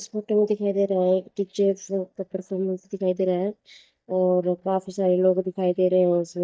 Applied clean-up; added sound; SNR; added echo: neural mask model DeepFilterNet 3.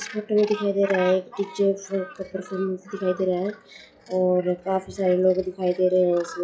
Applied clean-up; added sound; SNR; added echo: classical method log-MMSE.